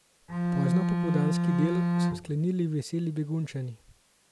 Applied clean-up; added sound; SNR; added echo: none; Bowed string instrument; -4 dB; none.